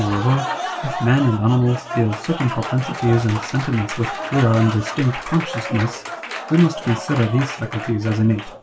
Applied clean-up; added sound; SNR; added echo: none; Applause; 9 dB; reverberation time 0.2 s.